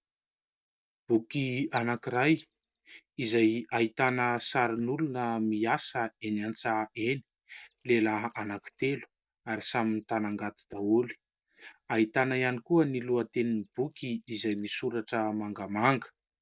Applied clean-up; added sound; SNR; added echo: neural mask model DeepFilterNet 3.